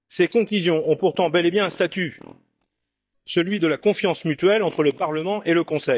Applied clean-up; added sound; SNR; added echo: neural mask model DeepFilterNet 3.